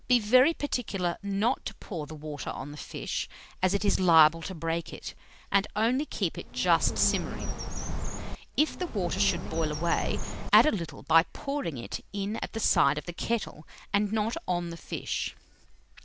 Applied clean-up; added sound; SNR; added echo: none; Bird; 3 dB; none.